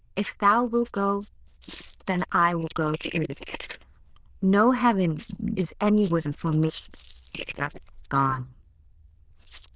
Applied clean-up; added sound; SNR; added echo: neural diffusion model UNIVERSE++.